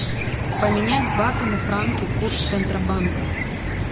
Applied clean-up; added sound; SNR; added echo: none; Cricket / Chicken, rooster; -2 dB; none.